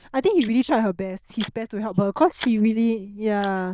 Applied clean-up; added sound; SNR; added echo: neural diffusion model UNIVERSE++.